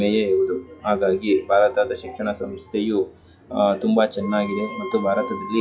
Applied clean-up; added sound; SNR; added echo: classical method log-MMSE.